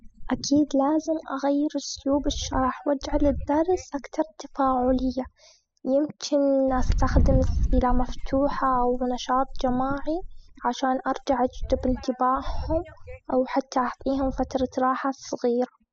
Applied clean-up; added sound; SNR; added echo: classical method spectral subtraction.